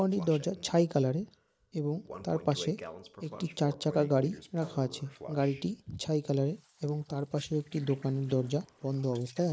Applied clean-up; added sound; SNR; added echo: neural mask model Resemble Enhance denoiser.